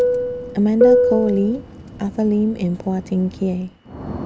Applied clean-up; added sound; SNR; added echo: none; Fixed-wing aircraft, airplane; 0 dB; none.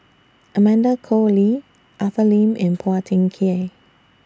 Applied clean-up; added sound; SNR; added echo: none; none; none; none.